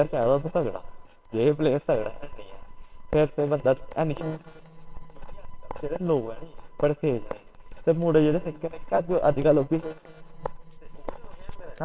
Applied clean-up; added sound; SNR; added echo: neural separator model SepFormer WHAMR!.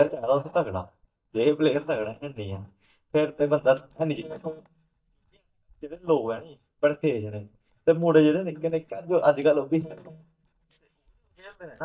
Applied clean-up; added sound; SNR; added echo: neural mask model DeepFilterNet 3.